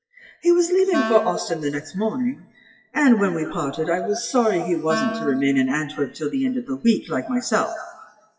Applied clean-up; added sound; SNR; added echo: classical method WPE with log-MMSE.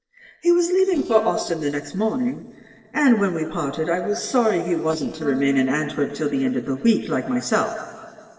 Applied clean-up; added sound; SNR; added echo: neural separator model SepFormer DNS4.